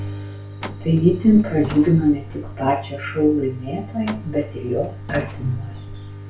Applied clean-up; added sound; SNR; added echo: none; Truck; 15 dB; reverberation time 0.3 s.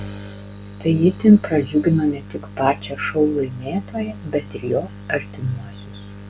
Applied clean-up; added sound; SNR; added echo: none; none; none; none.